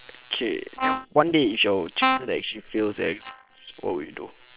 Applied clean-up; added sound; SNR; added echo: neural separator model SepFormer WHAM!.